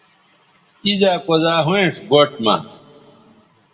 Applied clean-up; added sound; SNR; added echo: none; none; none; reverberation time 1.5 s.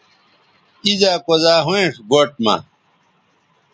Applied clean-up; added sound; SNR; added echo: none; none; none; none.